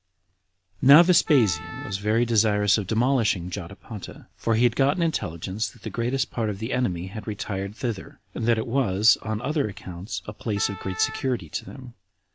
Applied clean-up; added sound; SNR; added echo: none; Wind instrument, woodwind instrument; 15 dB; none.